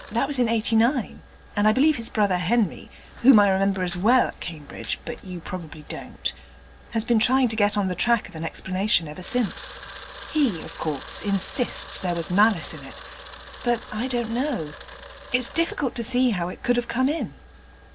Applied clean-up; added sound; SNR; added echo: none; Camera; 16 dB; none.